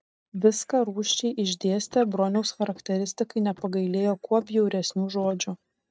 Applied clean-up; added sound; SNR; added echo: neural mask model DeepFilterNet 3.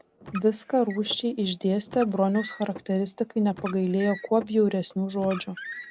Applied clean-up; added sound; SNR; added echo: none; Car; 17 dB; none.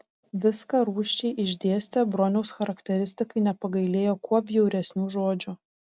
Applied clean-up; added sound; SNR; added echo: none; none; none; none.